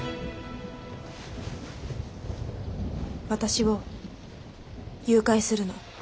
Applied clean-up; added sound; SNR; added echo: none; none; none; none.